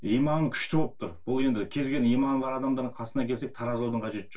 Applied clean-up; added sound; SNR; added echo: none; none; none; reverberation time 0.2 s.